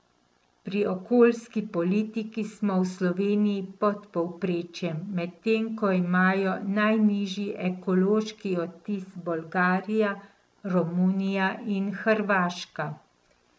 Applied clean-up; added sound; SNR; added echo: none; none; none; none.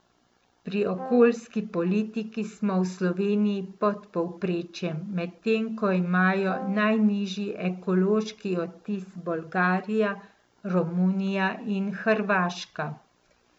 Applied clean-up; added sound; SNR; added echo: none; Brass instrument; 14 dB; none.